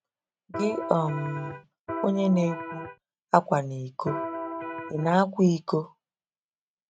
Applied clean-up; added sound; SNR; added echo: neural mask model RNNoise.